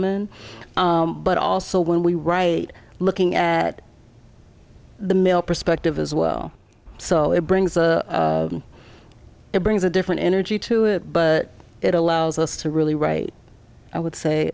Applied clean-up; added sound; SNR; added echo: none; Wind; 20 dB; none.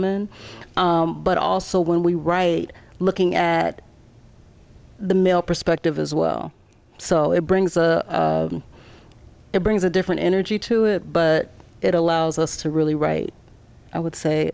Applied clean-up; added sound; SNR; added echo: none; none; none; none.